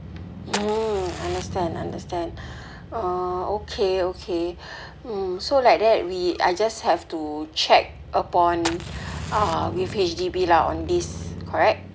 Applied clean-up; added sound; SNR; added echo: none; Motorcycle / Crow + Fire; 12 dB; none.